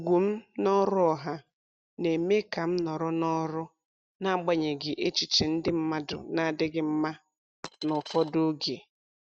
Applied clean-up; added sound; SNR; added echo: neural mask model RNNoise.